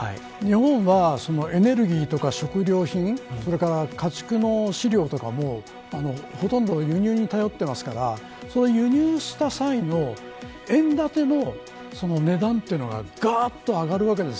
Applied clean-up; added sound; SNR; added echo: none; none; none; none.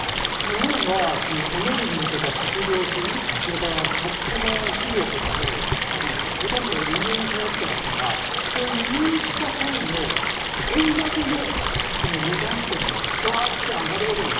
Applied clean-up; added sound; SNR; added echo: none; Stream; -4 dB; reverberation time 1.1 s.